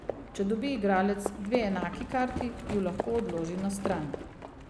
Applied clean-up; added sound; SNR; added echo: none; Livestock, farm animals, working animals; 8 dB; none.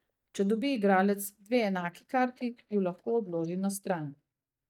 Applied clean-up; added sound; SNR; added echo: neural mask model DeepFilterNet 3.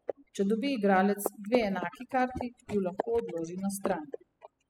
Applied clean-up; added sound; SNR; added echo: classical method spectral subtraction.